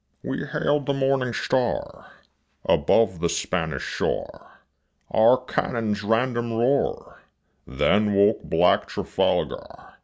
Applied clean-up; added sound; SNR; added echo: none; none; none; none.